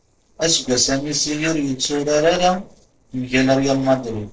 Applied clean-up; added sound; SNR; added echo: neural separator model SepFormer DNS4.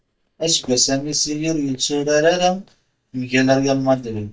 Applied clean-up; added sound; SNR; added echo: neural mask model DeepFilterNet 3.